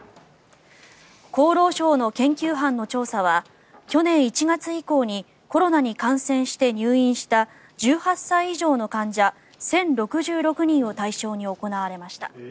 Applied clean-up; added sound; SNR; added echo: none; none; none; none.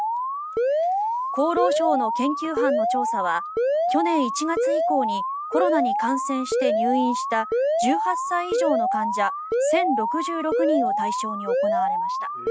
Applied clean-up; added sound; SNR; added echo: classical method spectral subtraction.